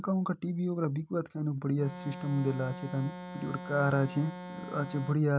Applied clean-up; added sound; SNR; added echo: none; Organ; 11 dB; none.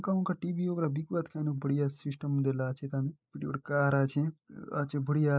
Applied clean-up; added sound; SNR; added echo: neural mask model Resemble Enhance denoiser.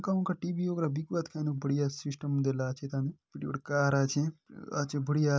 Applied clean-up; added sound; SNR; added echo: none; none; none; none.